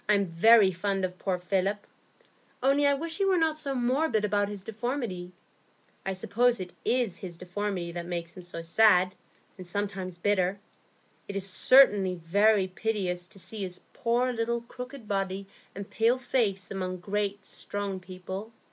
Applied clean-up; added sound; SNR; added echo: none; none; none; none.